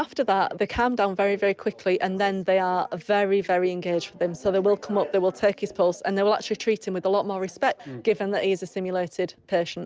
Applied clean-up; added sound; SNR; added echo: none; none; none; none.